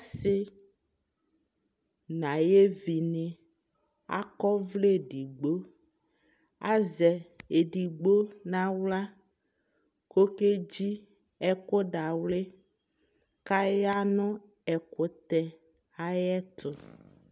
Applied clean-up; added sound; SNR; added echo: none; none; none; none.